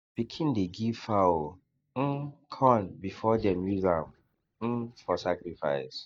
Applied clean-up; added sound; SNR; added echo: neural mask model DeepFilterNet 3.